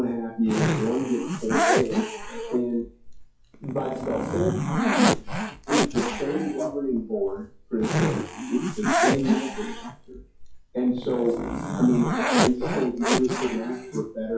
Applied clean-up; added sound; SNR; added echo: classical method WPE with log-MMSE.